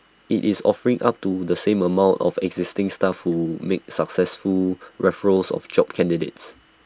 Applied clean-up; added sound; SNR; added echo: none; none; none; none.